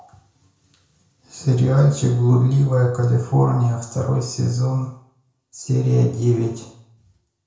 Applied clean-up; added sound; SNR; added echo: none; none; none; reverberation time 0.5 s.